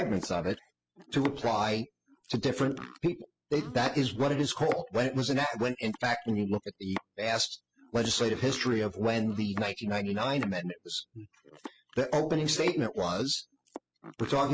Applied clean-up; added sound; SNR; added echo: classical method spectral subtraction.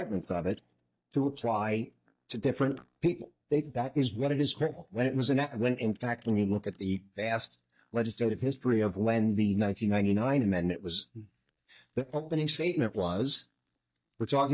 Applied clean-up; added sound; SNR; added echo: neural mask model DeepFilterNet 3.